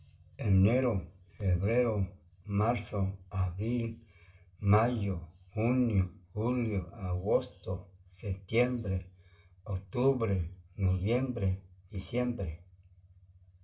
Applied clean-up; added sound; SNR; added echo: none; none; none; reverberation time 0.2 s.